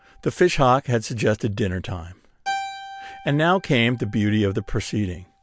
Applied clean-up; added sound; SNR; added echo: none; Keyboard (musical); 16 dB; none.